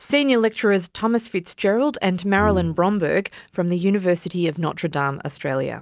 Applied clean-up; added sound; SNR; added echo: none; Brass instrument; 8 dB; none.